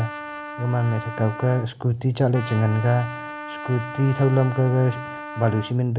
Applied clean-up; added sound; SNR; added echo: none; Trumpet; 12 dB; none.